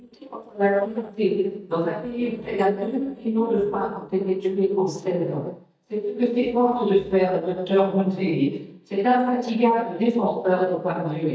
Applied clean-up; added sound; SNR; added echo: neural mask model DeepFilterNet 3.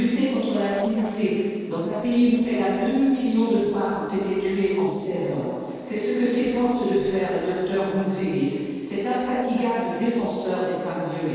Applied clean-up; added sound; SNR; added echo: neural separator model SepFormer DNS4.